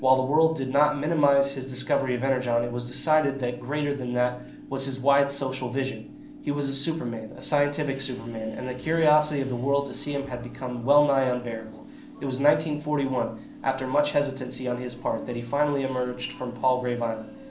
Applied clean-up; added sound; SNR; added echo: none; Subway, metro, underground / Train; 17 dB; reverberation time 0.6 s.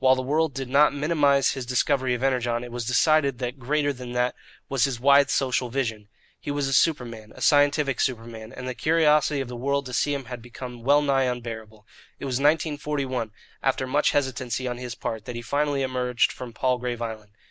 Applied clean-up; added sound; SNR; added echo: none; none; none; none.